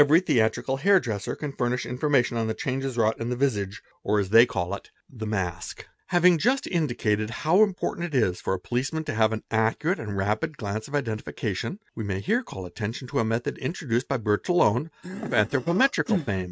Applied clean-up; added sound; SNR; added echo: neural mask model RNNoise.